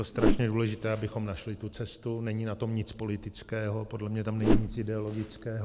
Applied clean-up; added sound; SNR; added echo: none; Whoosh, swoosh, swish; 1 dB; none.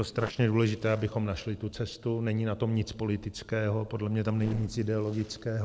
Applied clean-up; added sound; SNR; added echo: neural separator model SepFormer DNS4.